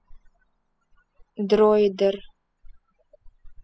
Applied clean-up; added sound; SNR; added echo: classical method spectral subtraction.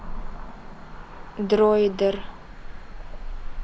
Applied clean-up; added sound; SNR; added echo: none; Cricket / Motor vehicle (road); 7 dB; none.